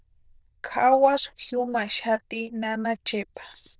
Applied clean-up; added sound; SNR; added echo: neural diffusion model UNIVERSE++.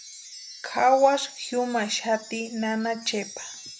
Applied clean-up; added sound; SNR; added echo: none; Wind chime; 18 dB; none.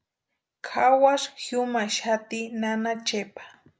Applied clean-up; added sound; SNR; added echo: none; none; none; none.